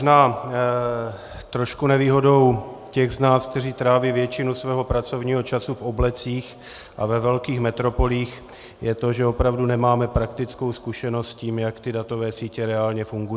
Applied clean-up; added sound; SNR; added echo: none; none; none; none.